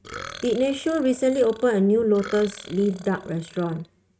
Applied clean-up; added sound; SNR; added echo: neural mask model RNNoise.